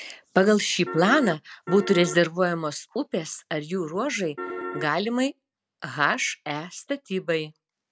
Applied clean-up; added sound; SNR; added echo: none; Piano; 7 dB; none.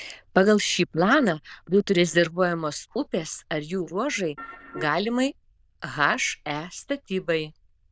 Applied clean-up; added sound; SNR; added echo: neural diffusion model UNIVERSE++.